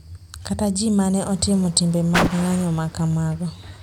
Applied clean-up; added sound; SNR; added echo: none; Car; 9 dB; none.